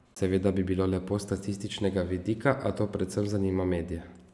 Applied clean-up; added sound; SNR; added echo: none; none; none; none.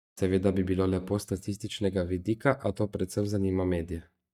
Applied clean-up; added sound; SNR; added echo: neural mask model DeepFilterNet 3.